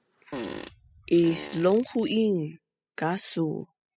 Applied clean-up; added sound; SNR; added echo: classical method spectral subtraction.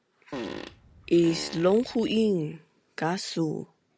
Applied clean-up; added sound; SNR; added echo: none; Fart; 13 dB; none.